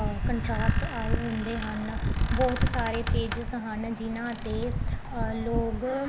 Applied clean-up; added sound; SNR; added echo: none; Squeak; 11 dB; none.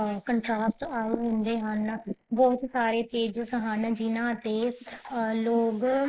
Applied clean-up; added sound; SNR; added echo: neural mask model Resemble Enhance denoiser.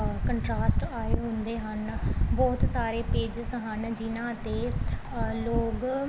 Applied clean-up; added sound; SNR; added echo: none; none; none; none.